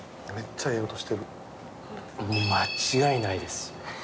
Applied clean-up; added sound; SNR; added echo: none; none; none; none.